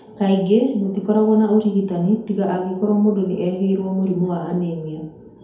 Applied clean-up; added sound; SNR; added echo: none; none; none; reverberation time 2.1 s.